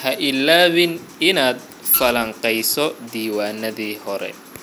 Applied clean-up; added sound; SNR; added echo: none; Printer; 11 dB; none.